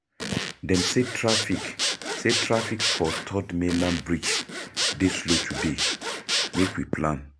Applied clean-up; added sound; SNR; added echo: none; Zipper (clothing) / Sawing; 2 dB; none.